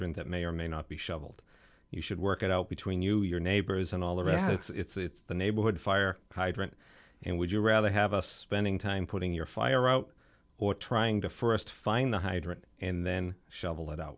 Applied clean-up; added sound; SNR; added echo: none; none; none; none.